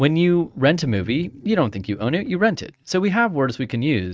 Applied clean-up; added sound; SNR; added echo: neural mask model RNNoise.